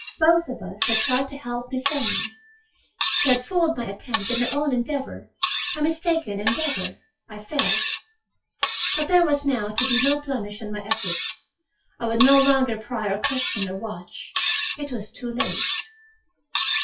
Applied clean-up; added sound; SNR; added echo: classical method WPE with log-MMSE.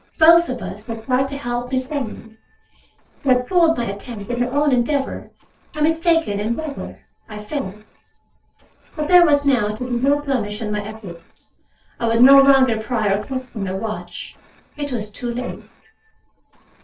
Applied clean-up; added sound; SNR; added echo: neural separator model SepFormer DNS4.